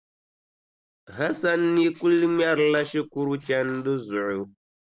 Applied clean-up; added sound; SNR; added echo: neural separator model SepFormer DNS4.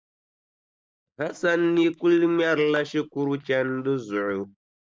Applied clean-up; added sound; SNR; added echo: neural mask model DeepFilterNet 3.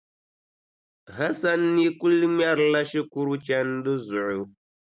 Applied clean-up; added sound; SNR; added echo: none; none; none; none.